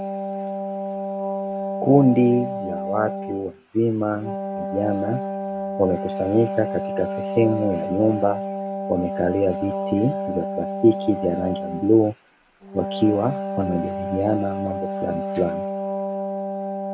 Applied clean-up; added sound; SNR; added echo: none; Wind instrument, woodwind instrument; 5 dB; none.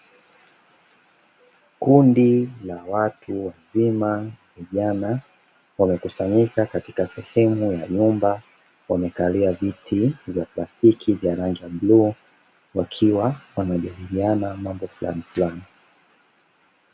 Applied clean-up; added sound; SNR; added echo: none; none; none; none.